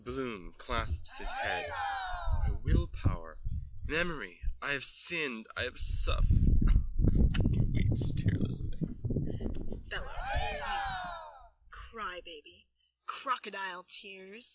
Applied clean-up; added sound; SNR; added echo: classical method log-MMSE.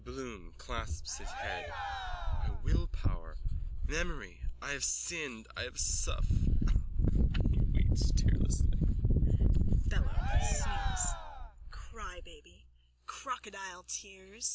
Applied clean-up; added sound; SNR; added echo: none; Cheering; 11 dB; none.